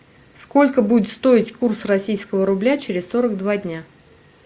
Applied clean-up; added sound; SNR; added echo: none; none; none; none.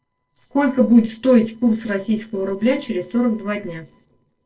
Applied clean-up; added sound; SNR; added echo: neural separator model SepFormer DNS4.